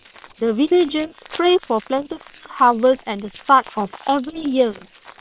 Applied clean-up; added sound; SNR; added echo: neural separator model SepFormer WHAM!.